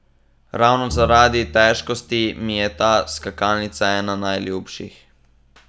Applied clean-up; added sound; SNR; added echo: none; Bowed string instrument; 13 dB; none.